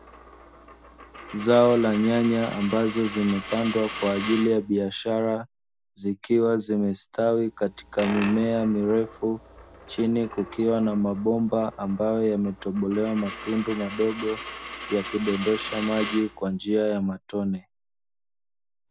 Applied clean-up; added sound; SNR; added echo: none; Coin (dropping); 14 dB; none.